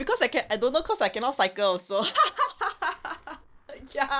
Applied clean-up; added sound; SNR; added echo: neural mask model Resemble Enhance denoiser.